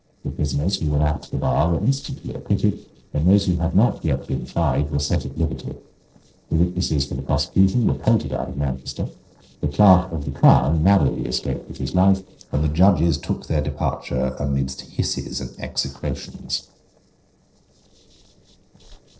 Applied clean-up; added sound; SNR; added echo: neural separator model SepFormer DNS4.